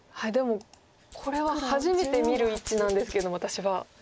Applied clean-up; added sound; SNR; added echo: none; Hands; 18 dB; none.